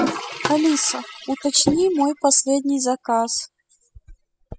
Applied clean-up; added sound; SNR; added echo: classical method spectral subtraction.